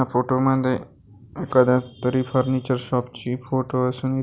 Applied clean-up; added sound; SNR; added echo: none; none; none; none.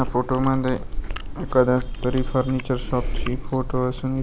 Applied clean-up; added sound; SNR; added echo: none; Chewing, mastication; 4 dB; none.